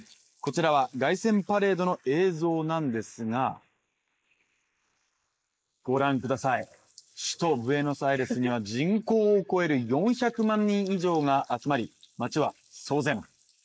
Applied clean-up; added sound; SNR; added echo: neural mask model Resemble Enhance denoiser.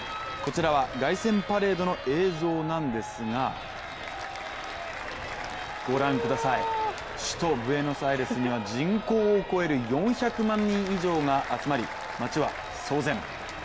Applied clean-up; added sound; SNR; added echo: none; Applause / Crowd; 15 dB; none.